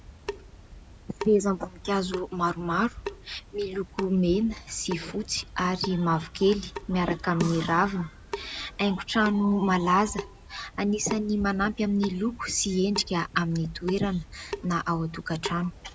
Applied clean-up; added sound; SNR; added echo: none; Snare drum + Drip / Sink (filling or washing) / Water tap, faucet; 13 dB; none.